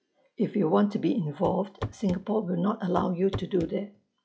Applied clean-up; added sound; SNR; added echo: classical method log-MMSE.